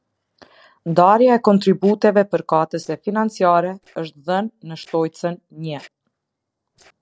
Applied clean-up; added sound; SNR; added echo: neural separator model SepFormer DNS4.